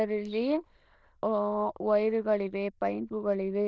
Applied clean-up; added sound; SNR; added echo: neural diffusion model UNIVERSE++.